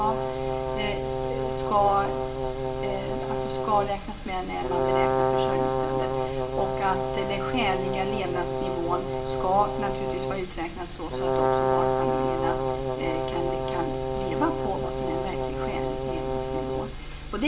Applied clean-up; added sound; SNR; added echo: none; Brass instrument; -2 dB; reverberation time 1.7 s.